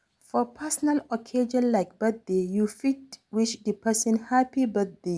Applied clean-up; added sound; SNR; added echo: none; none; none; none.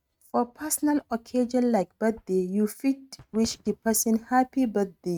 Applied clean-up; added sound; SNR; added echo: neural mask model RNNoise.